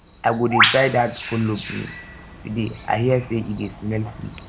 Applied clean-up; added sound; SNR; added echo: none; Bird; 4 dB; none.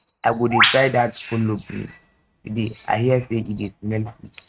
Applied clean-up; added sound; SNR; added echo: neural mask model RNNoise.